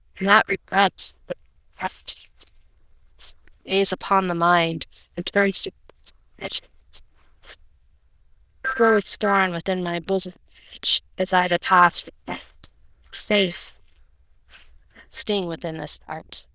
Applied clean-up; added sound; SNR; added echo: neural diffusion model UNIVERSE++.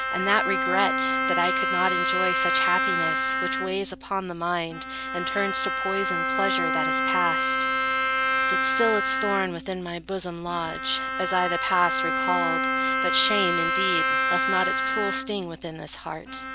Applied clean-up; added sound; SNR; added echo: none; Bowed string instrument; -2 dB; none.